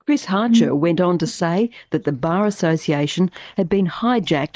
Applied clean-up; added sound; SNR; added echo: neural mask model DeepFilterNet 3.